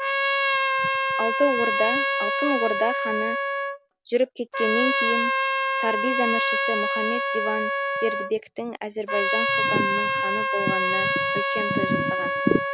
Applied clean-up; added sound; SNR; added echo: none; Trumpet; -3 dB; none.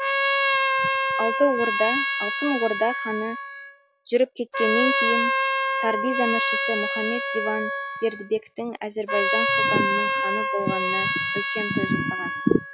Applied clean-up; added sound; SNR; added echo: classical method log-MMSE.